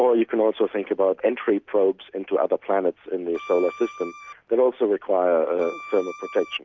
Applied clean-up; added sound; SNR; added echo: none; Bowed string instrument; 16 dB; none.